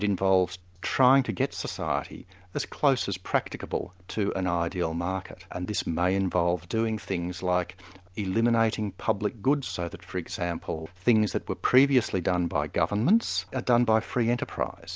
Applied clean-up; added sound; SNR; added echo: none; none; none; none.